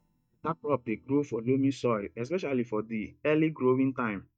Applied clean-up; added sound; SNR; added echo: neural mask model DeepFilterNet 3.